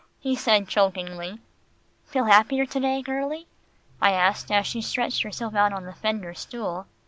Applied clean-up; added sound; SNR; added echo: none; none; none; none.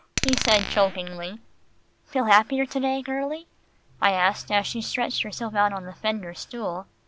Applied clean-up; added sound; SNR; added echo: none; Glass; 5 dB; none.